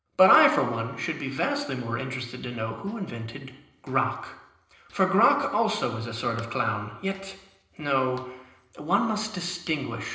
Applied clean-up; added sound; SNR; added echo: neural separator model SepFormer DNS4.